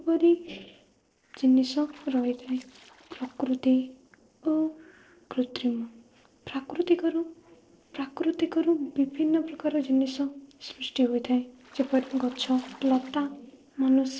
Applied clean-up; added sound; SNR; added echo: neural separator model SepFormer DNS4.